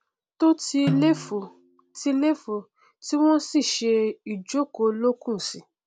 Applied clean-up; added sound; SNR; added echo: none; Snare drum; 10 dB; none.